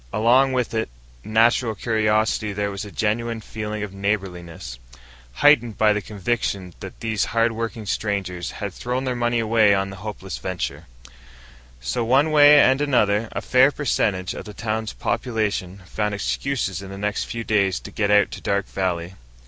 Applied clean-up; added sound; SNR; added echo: none; none; none; none.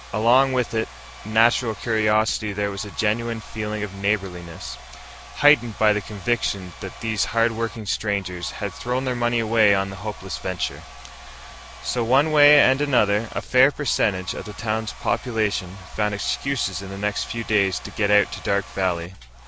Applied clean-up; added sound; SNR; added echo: none; Domestic sounds, home sounds; 18 dB; none.